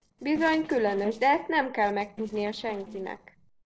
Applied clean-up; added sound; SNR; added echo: neural separator model SepFormer DNS4.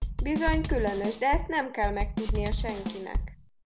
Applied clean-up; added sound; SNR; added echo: none; Drum / Drum kit; 0 dB; none.